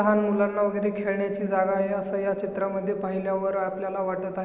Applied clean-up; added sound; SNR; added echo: none; none; none; none.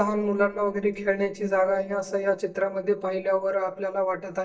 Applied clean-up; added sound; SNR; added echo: neural mask model DeepFilterNet 3.